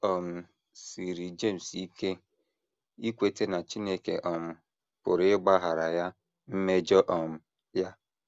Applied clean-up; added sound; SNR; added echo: none; none; none; none.